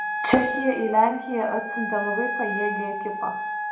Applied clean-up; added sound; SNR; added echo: none; Wind instrument, woodwind instrument; 4 dB; reverberation time 0.7 s.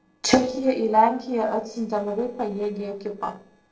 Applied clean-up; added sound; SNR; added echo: neural separator model SepFormer DNS4.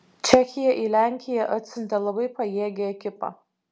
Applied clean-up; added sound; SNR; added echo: none; none; none; none.